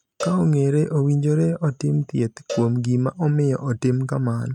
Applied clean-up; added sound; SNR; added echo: neural mask model RNNoise.